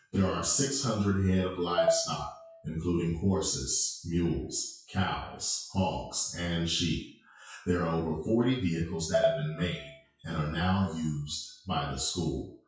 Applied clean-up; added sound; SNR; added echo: classical method WPE with log-MMSE.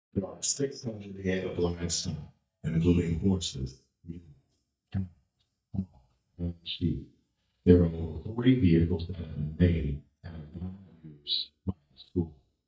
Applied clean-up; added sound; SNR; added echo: neural mask model DeepFilterNet 3.